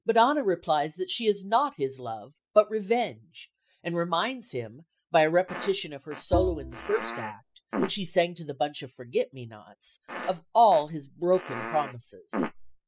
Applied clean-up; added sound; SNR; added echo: classical method spectral subtraction.